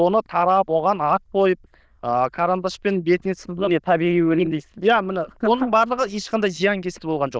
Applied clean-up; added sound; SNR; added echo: neural diffusion model UNIVERSE++.